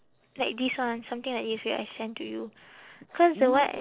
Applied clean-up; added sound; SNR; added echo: neural separator model SepFormer DNS4.